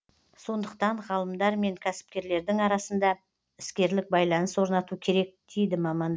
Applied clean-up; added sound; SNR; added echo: none; none; none; none.